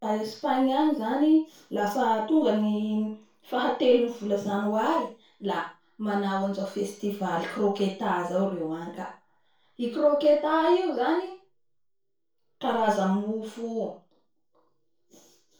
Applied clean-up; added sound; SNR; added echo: none; none; none; reverberation time 0.3 s.